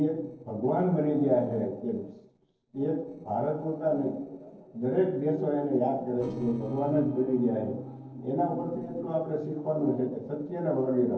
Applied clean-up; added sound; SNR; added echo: neural separator model SepFormer DNS4.